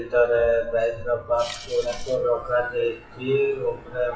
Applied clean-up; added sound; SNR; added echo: classical method WPE with log-MMSE.